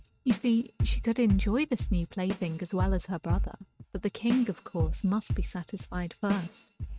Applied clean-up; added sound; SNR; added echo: neural mask model RNNoise.